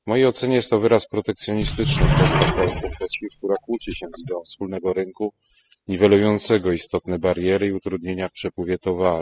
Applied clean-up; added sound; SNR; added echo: classical method spectral subtraction.